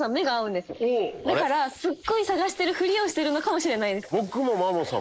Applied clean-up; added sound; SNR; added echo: neural mask model Resemble Enhance denoiser.